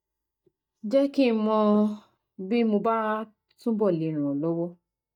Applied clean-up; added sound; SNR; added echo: neural mask model DeepFilterNet 3.